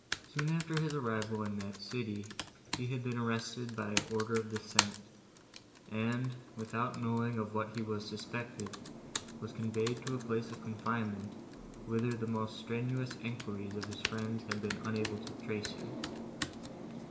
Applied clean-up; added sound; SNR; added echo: none; Computer keyboard; 6 dB; reverberation time 1.1 s.